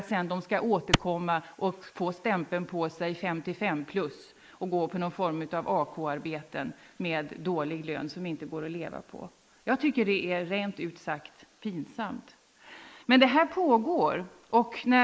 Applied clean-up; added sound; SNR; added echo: neural mask model Resemble Enhance denoiser.